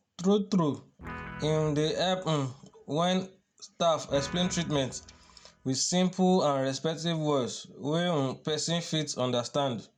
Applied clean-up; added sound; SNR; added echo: none; Guitar; 17 dB; none.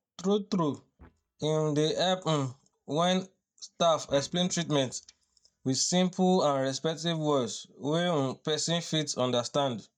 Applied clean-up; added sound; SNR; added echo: neural mask model DeepFilterNet 3.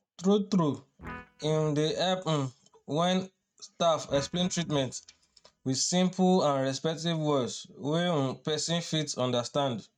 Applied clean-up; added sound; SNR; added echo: neural mask model RNNoise.